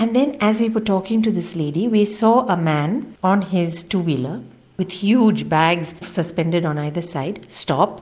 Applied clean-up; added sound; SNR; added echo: none; none; none; none.